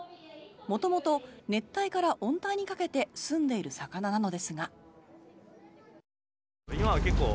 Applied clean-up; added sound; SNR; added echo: none; none; none; none.